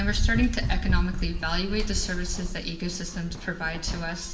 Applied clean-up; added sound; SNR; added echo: none; Run; -2 dB; reverberation time 1.0 s.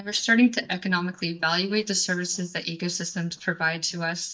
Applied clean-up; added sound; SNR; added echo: neural mask model DeepFilterNet 3.